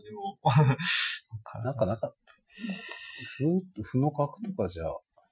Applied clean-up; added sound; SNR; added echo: classical method Wiener filter.